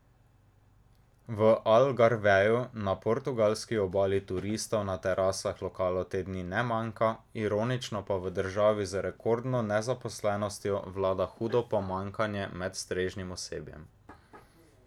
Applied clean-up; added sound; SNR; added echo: none; none; none; none.